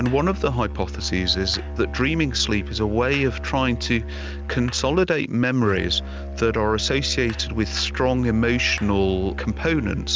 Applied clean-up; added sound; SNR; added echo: none; Musical instrument; 8 dB; none.